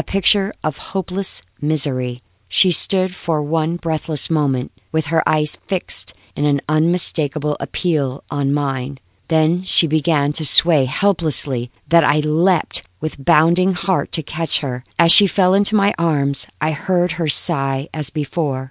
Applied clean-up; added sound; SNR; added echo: none; none; none; none.